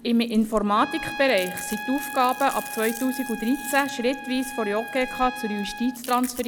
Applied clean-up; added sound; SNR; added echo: none; Chewing, mastication + Trumpet; 11 dB; none.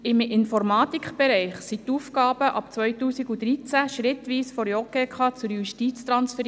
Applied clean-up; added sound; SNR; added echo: none; none; none; none.